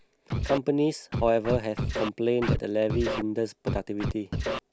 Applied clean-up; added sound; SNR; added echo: none; Scratching (performance technique); 4 dB; none.